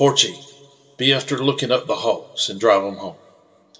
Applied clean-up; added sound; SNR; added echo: none; none; none; reverberation time 1.2 s.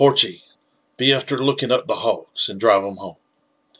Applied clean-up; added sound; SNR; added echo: none; none; none; none.